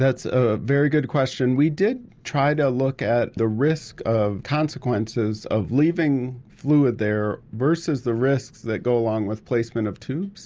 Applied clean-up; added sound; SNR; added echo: none; none; none; none.